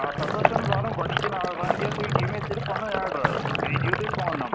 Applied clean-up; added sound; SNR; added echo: none; Fireworks + Sink (filling or washing); -5 dB; none.